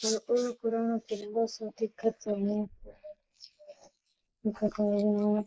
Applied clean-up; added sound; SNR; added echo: neural mask model Resemble Enhance denoiser.